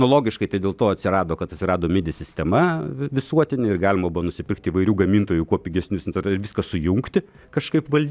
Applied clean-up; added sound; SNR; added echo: none; none; none; none.